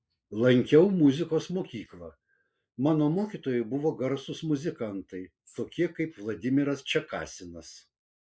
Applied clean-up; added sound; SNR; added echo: neural mask model Resemble Enhance denoiser.